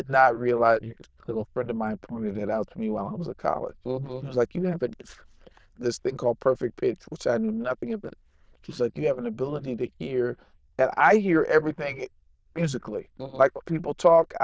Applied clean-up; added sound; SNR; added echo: neural diffusion model UNIVERSE++.